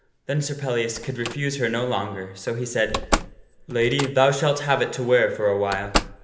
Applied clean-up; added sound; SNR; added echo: none; Slam; 8 dB; reverberation time 0.8 s.